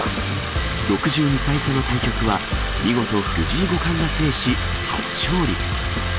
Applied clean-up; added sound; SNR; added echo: none; Bathtub (filling or washing); 5 dB; none.